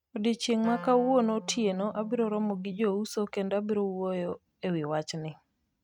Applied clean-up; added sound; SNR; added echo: neural mask model RNNoise.